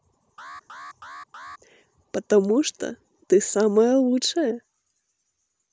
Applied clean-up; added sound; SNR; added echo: none; Alarm; 18 dB; none.